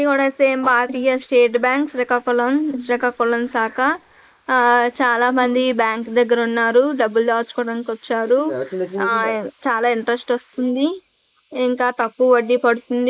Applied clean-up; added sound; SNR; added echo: neural mask model Resemble Enhance denoiser.